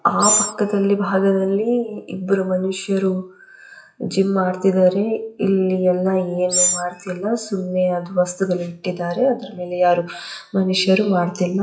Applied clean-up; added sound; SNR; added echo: classical method WPE with log-MMSE.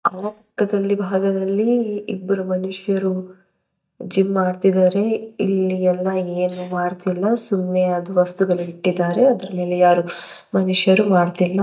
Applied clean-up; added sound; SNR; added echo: neural mask model DeepFilterNet 3.